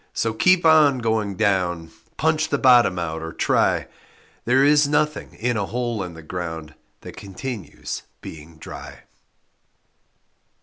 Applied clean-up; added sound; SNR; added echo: none; none; none; none.